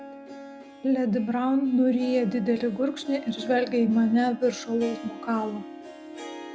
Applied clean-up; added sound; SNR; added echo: none; Harp; 15 dB; none.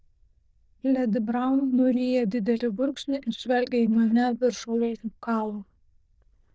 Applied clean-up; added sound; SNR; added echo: neural diffusion model UNIVERSE++.